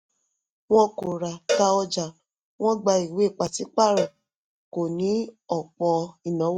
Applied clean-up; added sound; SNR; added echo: neural mask model RNNoise.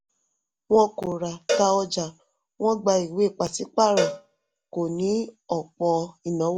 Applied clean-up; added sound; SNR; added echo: none; Cowbell; 8 dB; none.